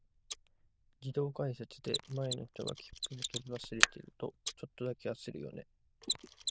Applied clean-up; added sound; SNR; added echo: neural diffusion model UNIVERSE++.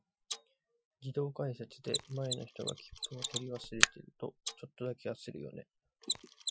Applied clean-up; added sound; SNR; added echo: classical method Wiener filter.